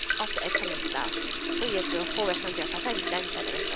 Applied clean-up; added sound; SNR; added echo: none; Water tap, faucet; -4 dB; none.